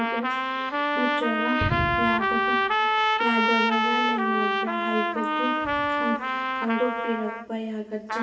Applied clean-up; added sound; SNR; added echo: none; Trumpet; -4 dB; reverberation time 1.0 s.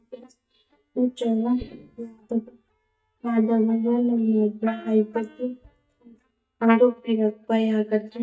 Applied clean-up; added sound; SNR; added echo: neural mask model DeepFilterNet 3.